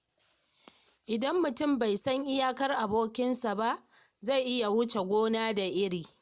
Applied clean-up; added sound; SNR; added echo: none; none; none; none.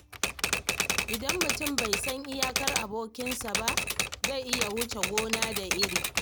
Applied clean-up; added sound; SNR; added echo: none; Typewriter; -5 dB; none.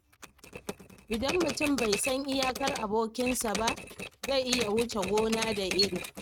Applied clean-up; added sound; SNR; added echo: neural mask model RNNoise.